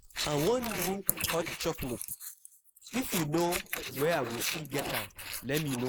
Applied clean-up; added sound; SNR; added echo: neural mask model Resemble Enhance denoiser.